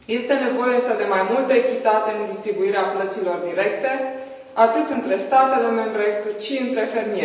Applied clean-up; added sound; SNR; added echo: none; none; none; reverberation time 1.0 s.